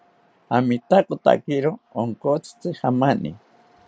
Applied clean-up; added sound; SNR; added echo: none; none; none; none.